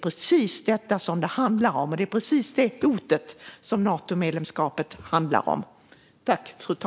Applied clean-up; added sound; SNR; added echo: none; none; none; none.